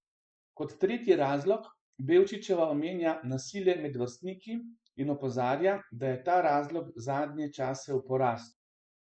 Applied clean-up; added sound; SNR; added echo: neural mask model Resemble Enhance denoiser.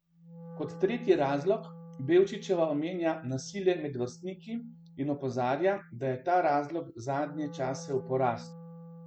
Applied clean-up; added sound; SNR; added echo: none; Wind instrument, woodwind instrument; 17 dB; none.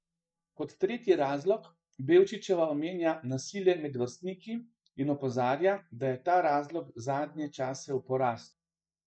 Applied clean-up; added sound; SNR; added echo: neural mask model DeepFilterNet 3.